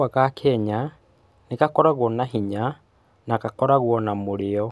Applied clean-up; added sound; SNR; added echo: none; none; none; none.